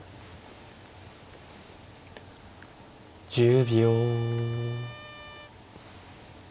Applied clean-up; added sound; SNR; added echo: none; Trumpet; 17 dB; none.